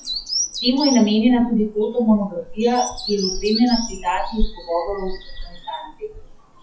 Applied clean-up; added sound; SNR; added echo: classical method WPE with log-MMSE.